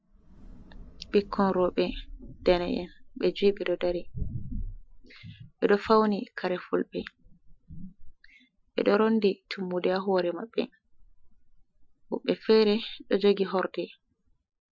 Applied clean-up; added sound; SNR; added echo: classical method Wiener filter.